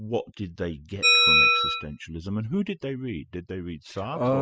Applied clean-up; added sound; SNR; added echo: classical method spectral subtraction.